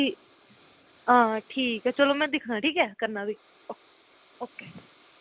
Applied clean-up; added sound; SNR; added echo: none; Breathing; 20 dB; none.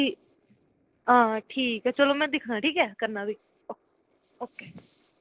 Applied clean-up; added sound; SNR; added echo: neural separator model SepFormer DNS4.